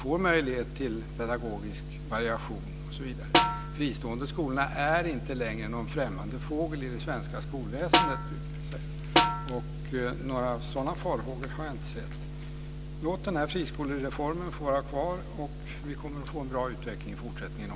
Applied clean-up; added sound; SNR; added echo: none; Snare drum; -3 dB; none.